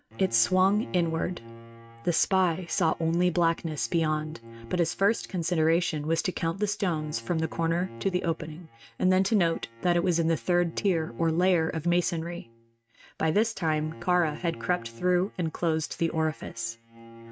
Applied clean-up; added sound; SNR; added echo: neural mask model RNNoise.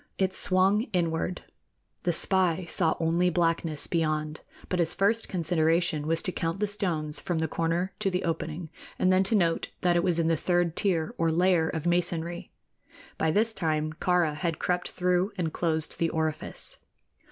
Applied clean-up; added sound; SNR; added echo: none; none; none; none.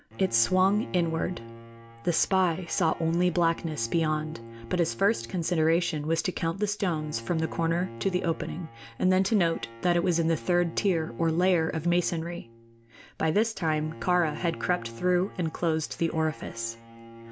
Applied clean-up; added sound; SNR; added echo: none; Bowed string instrument; 16 dB; none.